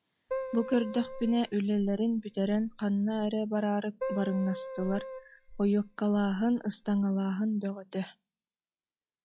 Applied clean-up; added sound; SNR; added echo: classical method log-MMSE.